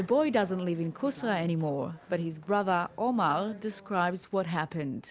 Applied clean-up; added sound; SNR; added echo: none; none; none; none.